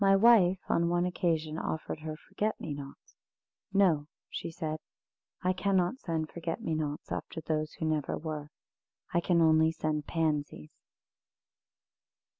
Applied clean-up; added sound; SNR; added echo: none; none; none; none.